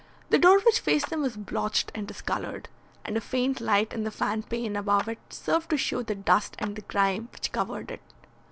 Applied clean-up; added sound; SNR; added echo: none; Clapping; 17 dB; none.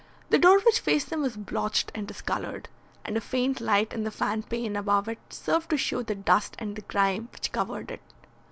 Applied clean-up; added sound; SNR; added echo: none; none; none; none.